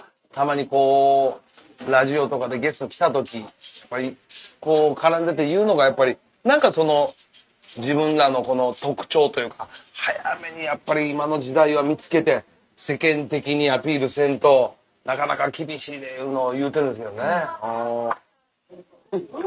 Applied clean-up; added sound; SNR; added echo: neural mask model RNNoise.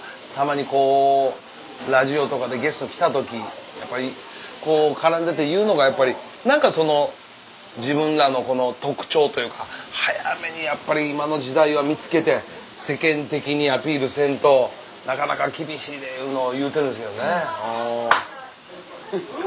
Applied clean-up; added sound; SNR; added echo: none; none; none; none.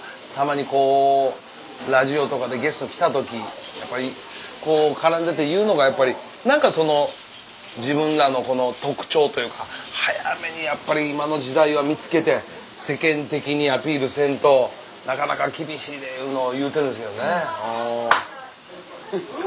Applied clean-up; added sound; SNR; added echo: none; Cutlery, silverware; 13 dB; none.